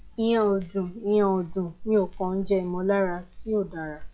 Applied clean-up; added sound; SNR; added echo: classical method log-MMSE.